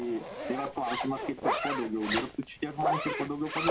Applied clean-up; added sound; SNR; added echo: none; Zipper (clothing); 0 dB; none.